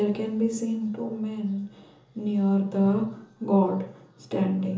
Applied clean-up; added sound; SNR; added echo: none; none; none; reverberation time 0.6 s.